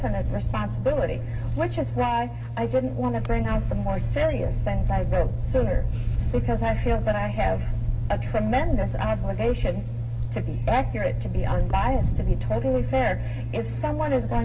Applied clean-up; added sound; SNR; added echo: none; Camera; 2 dB; reverberation time 0.4 s.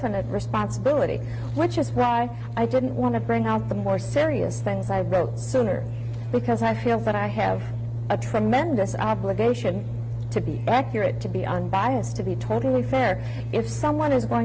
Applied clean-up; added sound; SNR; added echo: none; none; none; none.